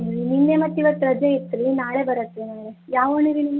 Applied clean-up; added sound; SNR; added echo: none; Keyboard (musical); 14 dB; none.